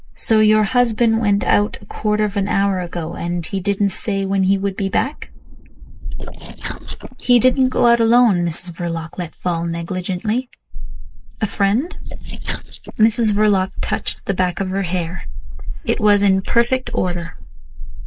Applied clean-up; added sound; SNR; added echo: neural mask model Resemble Enhance denoiser.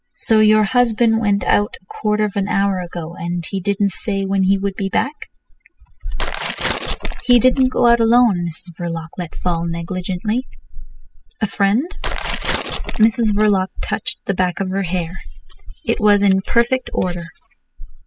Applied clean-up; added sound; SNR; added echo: classical method spectral subtraction.